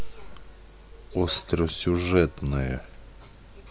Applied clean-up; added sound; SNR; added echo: none; none; none; none.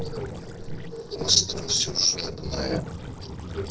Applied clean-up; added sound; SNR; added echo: neural separator model SepFormer DNS4.